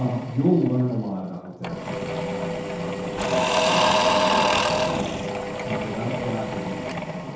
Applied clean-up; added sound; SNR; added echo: none; Engine / Drill / Mechanisms; -3 dB; reverberation time 0.8 s.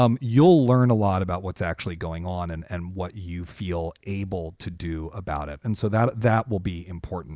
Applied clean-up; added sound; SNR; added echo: none; none; none; none.